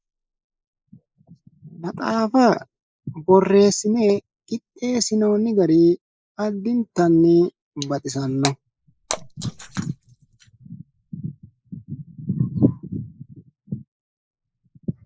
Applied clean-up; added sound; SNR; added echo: neural mask model Resemble Enhance denoiser.